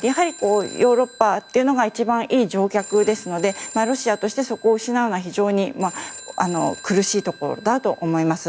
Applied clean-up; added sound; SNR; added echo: none; Telephone; 18 dB; none.